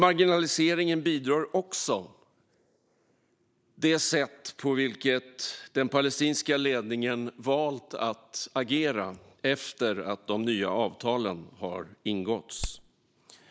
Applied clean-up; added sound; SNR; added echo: neural mask model Resemble Enhance denoiser.